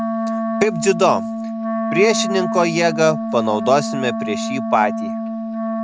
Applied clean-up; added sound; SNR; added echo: none; Wind instrument, woodwind instrument; 3 dB; none.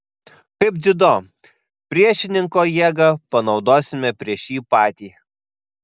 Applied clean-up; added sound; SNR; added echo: none; none; none; none.